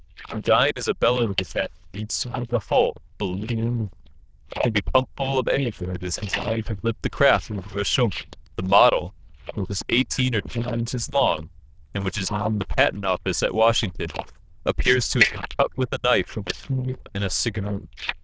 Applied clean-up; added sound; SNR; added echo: neural diffusion model UNIVERSE++.